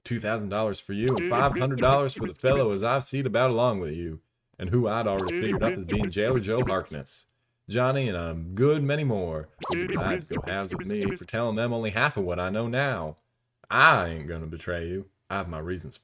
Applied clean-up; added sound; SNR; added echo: neural mask model RNNoise.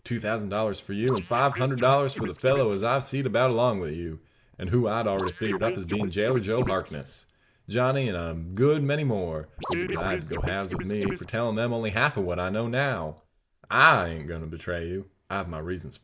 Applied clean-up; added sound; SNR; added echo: neural mask model Resemble Enhance denoiser.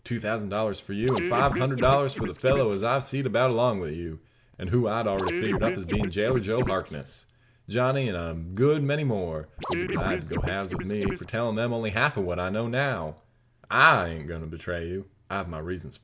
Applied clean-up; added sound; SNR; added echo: none; Scratching (performance technique); 5 dB; none.